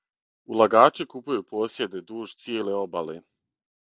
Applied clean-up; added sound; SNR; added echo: none; none; none; none.